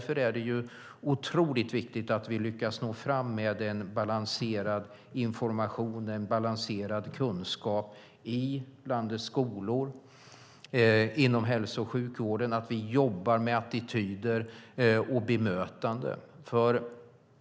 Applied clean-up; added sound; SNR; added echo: none; none; none; none.